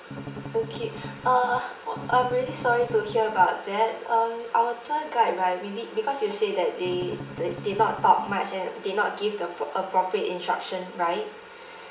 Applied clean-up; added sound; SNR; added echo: none; Strum; 12 dB; reverberation time 0.6 s.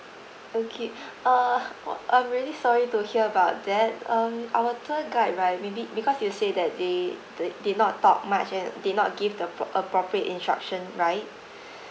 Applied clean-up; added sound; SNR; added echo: none; none; none; none.